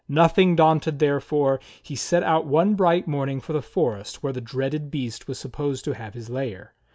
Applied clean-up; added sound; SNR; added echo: none; none; none; none.